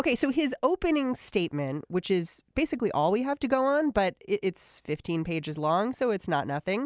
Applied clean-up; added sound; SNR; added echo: none; none; none; none.